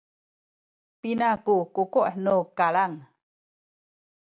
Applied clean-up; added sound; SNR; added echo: none; none; none; none.